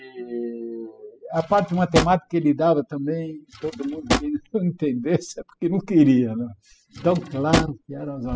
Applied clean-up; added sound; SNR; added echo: classical method spectral subtraction.